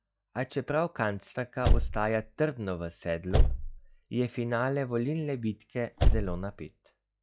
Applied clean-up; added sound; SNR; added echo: classical method log-MMSE.